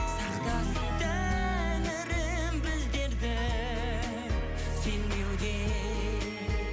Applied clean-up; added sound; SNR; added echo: none; Organ; 9 dB; none.